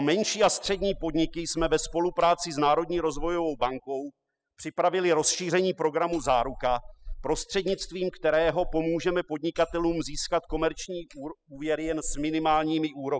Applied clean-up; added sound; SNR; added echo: classical method spectral subtraction.